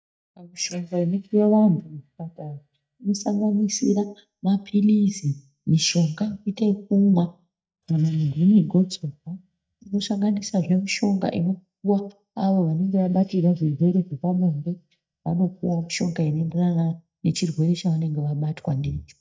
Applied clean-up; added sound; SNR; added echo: neural mask model DeepFilterNet 3.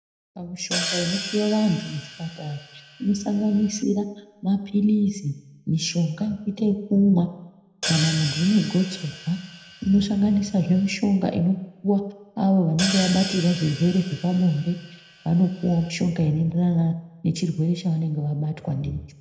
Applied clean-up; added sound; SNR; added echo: none; Hi-hat; 10 dB; reverberation time 0.7 s.